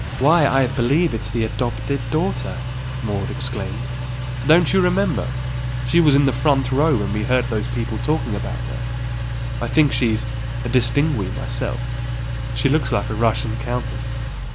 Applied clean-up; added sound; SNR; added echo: none; Engine; 3 dB; none.